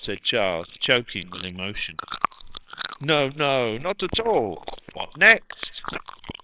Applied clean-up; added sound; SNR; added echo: neural separator model SepFormer WHAMR!.